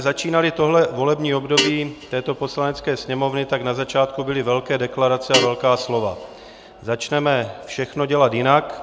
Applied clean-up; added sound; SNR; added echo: none; Guitar; 10 dB; none.